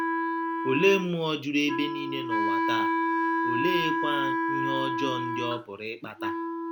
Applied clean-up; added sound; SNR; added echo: none; Wind instrument, woodwind instrument; -2 dB; none.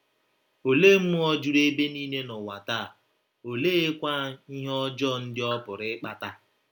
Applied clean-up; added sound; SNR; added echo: none; none; none; none.